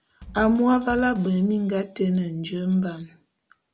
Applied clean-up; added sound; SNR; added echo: none; Bass drum / Snare drum; 20 dB; none.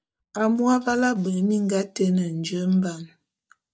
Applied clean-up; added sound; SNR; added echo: neural mask model DeepFilterNet 3.